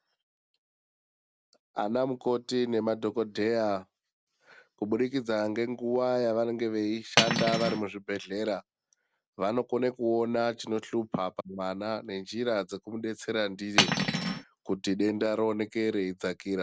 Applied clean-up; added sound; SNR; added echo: none; Cutlery, silverware; -4 dB; none.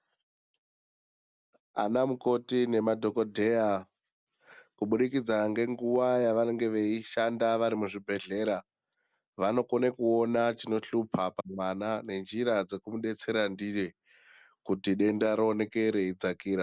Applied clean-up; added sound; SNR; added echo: none; none; none; none.